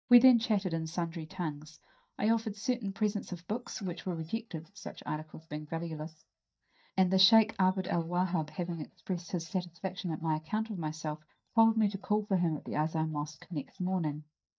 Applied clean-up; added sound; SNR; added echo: neural mask model DeepFilterNet 3.